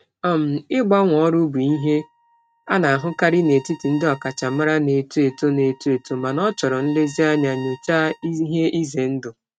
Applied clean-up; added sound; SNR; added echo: neural mask model RNNoise.